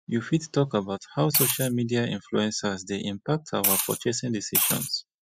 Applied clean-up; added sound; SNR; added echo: classical method spectral subtraction.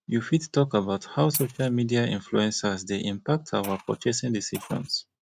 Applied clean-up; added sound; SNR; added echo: neural mask model RNNoise.